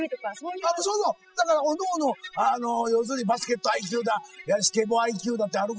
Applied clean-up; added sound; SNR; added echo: classical method spectral subtraction.